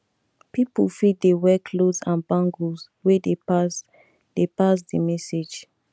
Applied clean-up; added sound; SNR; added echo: none; none; none; none.